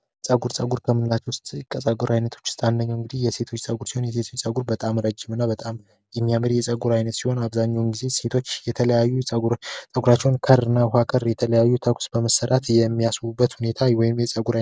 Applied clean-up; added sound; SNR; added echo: none; none; none; none.